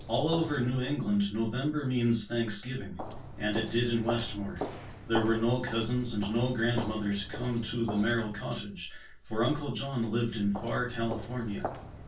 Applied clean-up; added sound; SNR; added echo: none; Walk, footsteps; 11 dB; reverberation time 0.2 s.